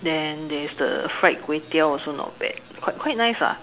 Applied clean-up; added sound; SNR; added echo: none; none; none; none.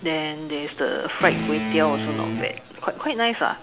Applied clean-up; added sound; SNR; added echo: none; Guitar; 3 dB; none.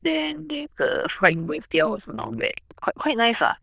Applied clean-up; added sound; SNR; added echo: neural diffusion model UNIVERSE++.